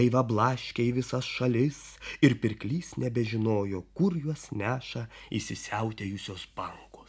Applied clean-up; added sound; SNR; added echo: none; none; none; none.